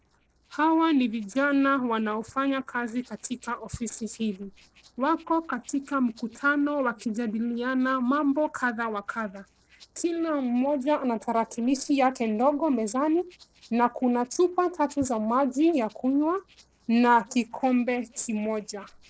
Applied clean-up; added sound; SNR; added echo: neural separator model SepFormer DNS4.